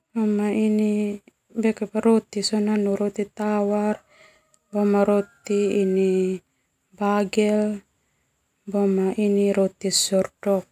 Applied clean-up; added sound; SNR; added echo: none; none; none; none.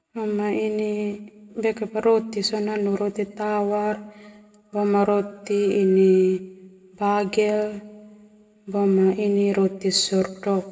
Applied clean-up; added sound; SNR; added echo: none; none; none; reverberation time 0.9 s.